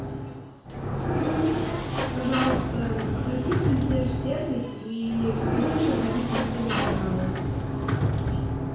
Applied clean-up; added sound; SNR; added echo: none; Sliding door; -4 dB; reverberation time 0.6 s.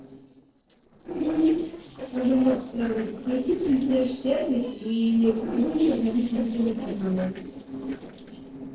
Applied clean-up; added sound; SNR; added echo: neural separator model SepFormer DNS4.